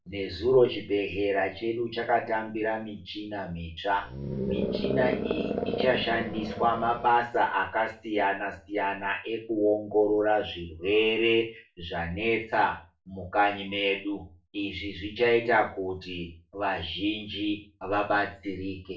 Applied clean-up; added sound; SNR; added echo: none; Animal; 3 dB; reverberation time 0.3 s.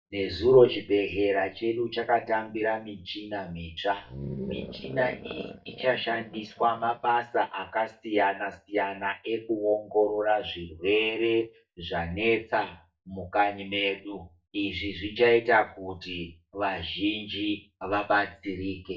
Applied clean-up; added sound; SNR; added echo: neural mask model DeepFilterNet 3.